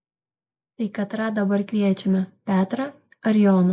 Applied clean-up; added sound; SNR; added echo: neural mask model Resemble Enhance denoiser.